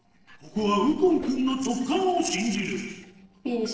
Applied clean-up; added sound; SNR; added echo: neural separator model SepFormer DNS4.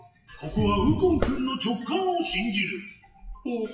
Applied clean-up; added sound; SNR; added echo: classical method WPE with log-MMSE.